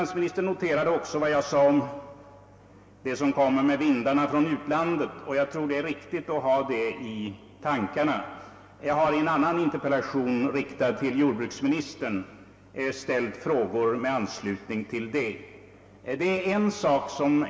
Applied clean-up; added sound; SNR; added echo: none; none; none; reverberation time 2.4 s.